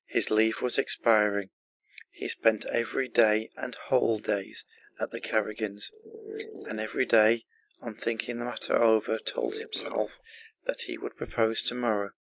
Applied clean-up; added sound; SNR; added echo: neural mask model Resemble Enhance denoiser.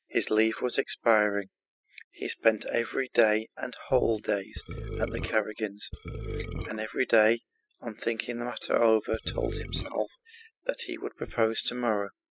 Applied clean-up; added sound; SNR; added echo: classical method spectral subtraction.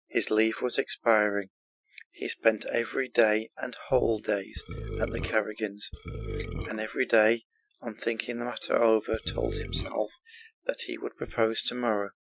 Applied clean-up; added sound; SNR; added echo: classical method Wiener filter.